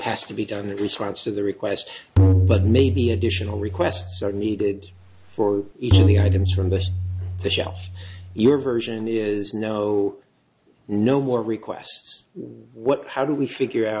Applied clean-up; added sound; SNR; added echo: none; Tabla; -2 dB; none.